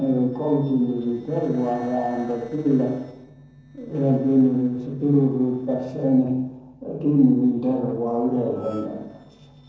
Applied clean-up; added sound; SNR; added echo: neural separator model SepFormer DNS4.